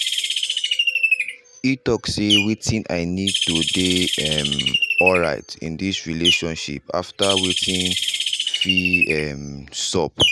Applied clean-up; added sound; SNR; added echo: none; Bird; -1 dB; none.